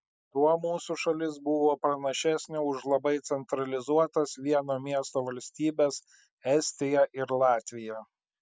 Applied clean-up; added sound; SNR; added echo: none; none; none; none.